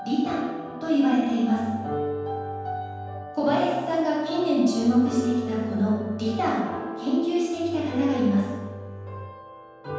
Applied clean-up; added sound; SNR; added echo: none; Bowed string instrument; 15 dB; reverberation time 1.2 s.